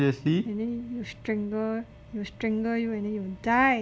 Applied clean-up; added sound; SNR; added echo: none; none; none; none.